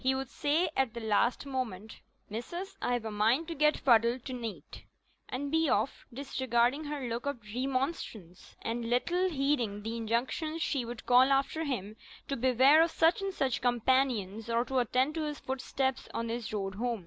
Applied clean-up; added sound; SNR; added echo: none; none; none; none.